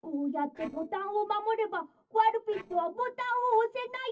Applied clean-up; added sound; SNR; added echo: neural separator model SepFormer DNS4.